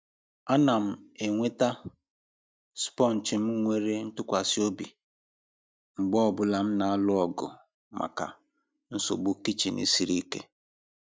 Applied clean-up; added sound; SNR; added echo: none; none; none; none.